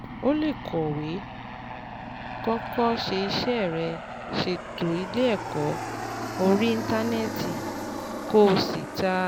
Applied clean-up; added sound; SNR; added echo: none; Aircraft; 7 dB; none.